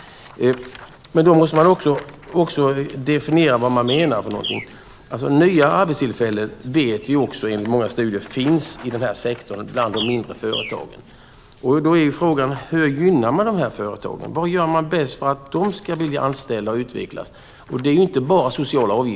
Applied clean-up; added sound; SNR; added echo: none; Bird; 14 dB; none.